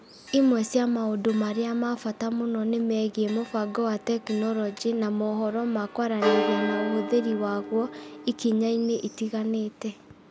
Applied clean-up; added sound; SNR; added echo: none; Church bell; 9 dB; none.